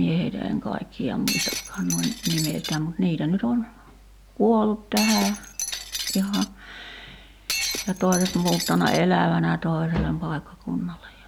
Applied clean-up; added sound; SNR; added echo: none; Shatter; 5 dB; none.